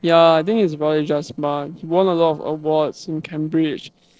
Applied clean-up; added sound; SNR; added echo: neural separator model SepFormer DNS4.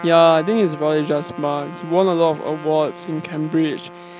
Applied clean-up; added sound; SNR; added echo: none; Trumpet; 17 dB; none.